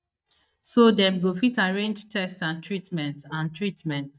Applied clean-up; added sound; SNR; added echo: neural mask model DeepFilterNet 3.